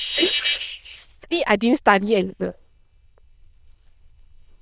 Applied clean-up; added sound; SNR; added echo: neural diffusion model UNIVERSE++.